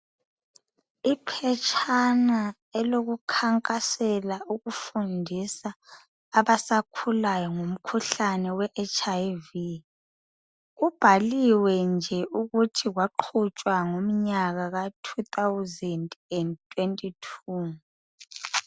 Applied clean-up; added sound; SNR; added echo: none; none; none; none.